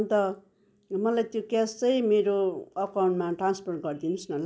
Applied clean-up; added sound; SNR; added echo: none; none; none; none.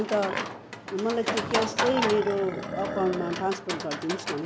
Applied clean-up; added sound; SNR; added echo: none; Livestock, farm animals, working animals; 3 dB; none.